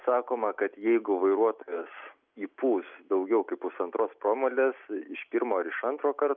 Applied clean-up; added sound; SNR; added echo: none; none; none; none.